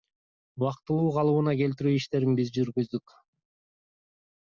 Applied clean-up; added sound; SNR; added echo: none; none; none; none.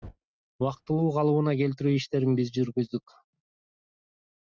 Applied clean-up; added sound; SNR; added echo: neural mask model RNNoise.